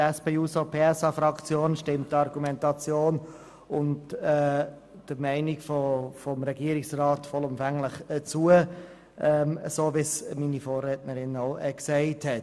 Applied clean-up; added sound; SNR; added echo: none; none; none; none.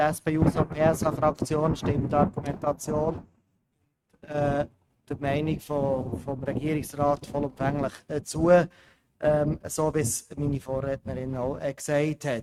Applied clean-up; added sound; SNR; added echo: neural mask model RNNoise.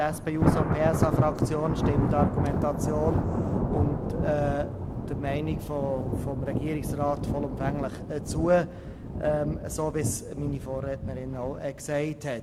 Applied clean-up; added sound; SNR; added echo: none; Thunder; -1 dB; none.